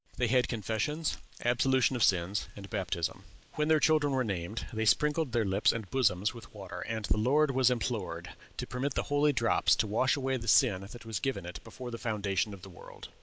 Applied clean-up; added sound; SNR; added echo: none; none; none; none.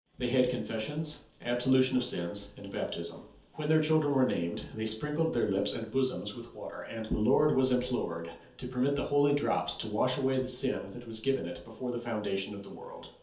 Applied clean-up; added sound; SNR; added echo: none; none; none; reverberation time 0.5 s.